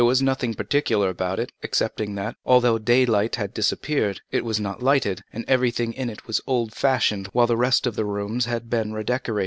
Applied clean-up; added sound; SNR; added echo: none; none; none; none.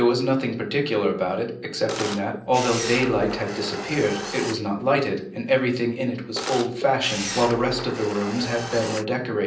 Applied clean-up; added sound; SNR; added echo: none; Camera; 8 dB; reverberation time 0.6 s.